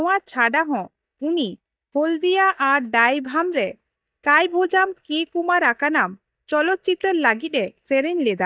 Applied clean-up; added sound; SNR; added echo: neural mask model DeepFilterNet 3.